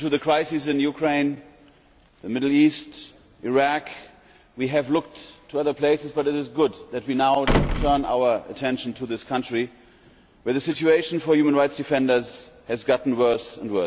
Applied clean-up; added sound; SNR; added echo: none; Slam; 3 dB; none.